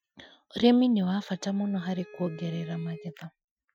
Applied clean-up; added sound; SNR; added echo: classical method Wiener filter.